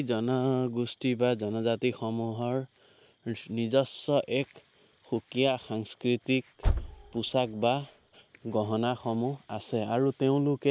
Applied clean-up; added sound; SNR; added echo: none; Car; 4 dB; none.